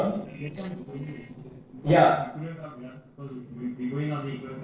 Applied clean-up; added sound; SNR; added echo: neural separator model SepFormer DNS4.